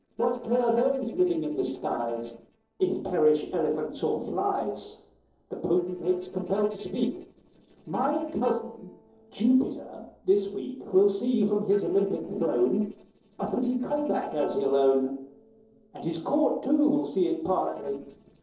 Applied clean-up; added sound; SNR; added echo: neural separator model SepFormer DNS4.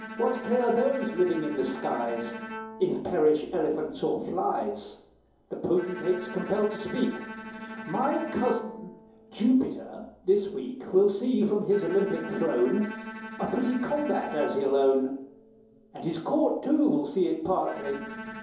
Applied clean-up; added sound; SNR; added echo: none; Bowed string instrument; 14 dB; reverberation time 2.8 s.